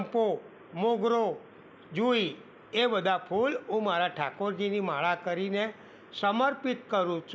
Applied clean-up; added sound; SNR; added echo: none; none; none; none.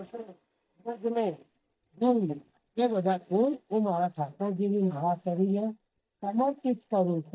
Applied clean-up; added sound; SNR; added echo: neural mask model DeepFilterNet 3.